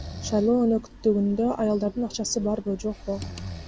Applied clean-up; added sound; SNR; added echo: none; Breathing; 16 dB; none.